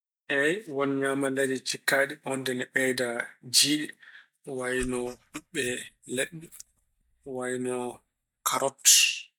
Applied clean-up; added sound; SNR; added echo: neural mask model DeepFilterNet 3.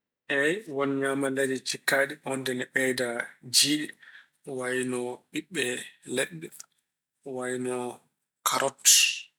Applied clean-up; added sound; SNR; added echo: none; none; none; none.